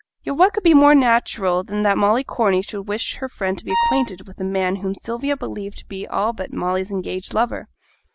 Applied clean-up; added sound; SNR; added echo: none; Wind instrument, woodwind instrument; 3 dB; none.